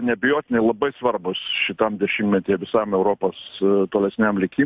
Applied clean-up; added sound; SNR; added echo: none; none; none; none.